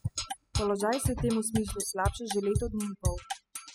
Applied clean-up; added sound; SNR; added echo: classical method spectral subtraction.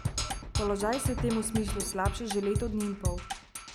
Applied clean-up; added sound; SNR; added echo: none; Percussion; 2 dB; none.